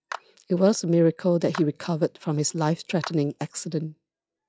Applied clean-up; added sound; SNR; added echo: classical method log-MMSE.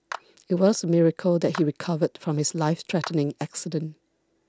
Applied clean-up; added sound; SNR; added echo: none; Clapping; 19 dB; none.